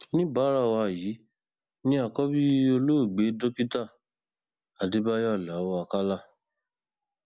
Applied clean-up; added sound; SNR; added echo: none; none; none; none.